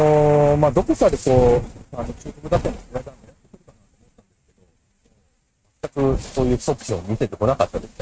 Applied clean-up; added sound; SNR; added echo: neural mask model RNNoise.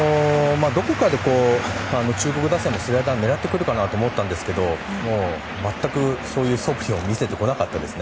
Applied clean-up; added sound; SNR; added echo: none; none; none; none.